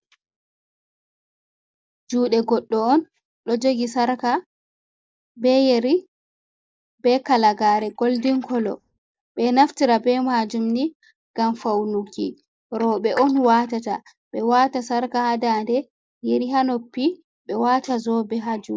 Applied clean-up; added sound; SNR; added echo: neural mask model Resemble Enhance denoiser.